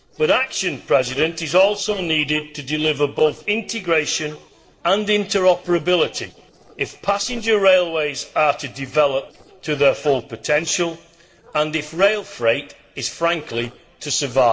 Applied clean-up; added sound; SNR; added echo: neural separator model SepFormer DNS4.